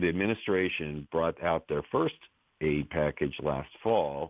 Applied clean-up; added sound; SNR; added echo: none; none; none; none.